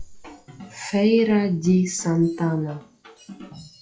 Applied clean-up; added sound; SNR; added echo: classical method log-MMSE.